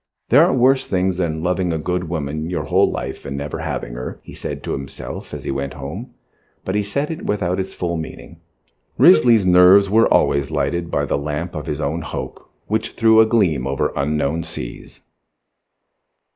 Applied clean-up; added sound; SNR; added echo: neural mask model Resemble Enhance denoiser.